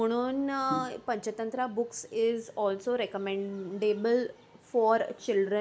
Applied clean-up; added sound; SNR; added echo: none; none; none; none.